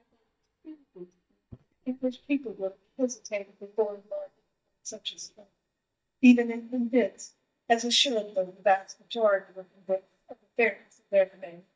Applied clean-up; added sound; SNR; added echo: neural mask model DeepFilterNet 3.